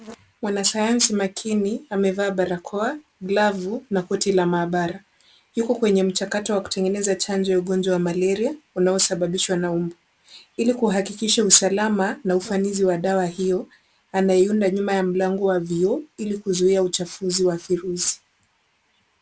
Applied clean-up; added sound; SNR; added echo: none; none; none; none.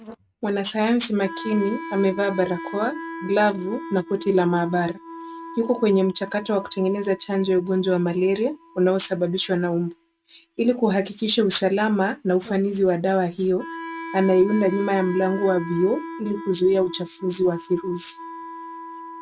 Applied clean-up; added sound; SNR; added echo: neural mask model RNNoise.